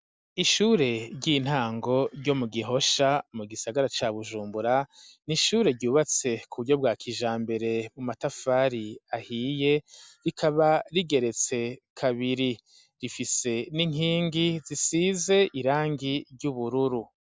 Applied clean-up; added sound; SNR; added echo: none; none; none; none.